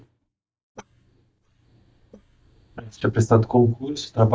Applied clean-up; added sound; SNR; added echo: neural mask model DeepFilterNet 3.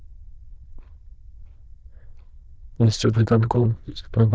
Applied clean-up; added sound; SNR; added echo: neural diffusion model UNIVERSE++.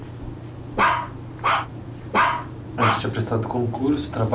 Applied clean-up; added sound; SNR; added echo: none; Bark; -3 dB; none.